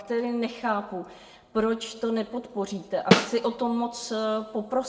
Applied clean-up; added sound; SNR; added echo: none; Snare drum; -3 dB; reverberation time 0.7 s.